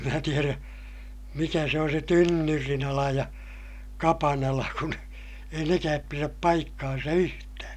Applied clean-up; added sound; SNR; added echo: none; none; none; none.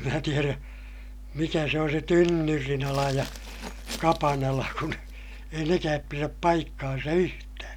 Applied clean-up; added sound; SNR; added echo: none; Glass; 16 dB; none.